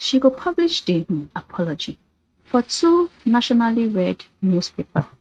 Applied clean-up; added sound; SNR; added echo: neural mask model RNNoise.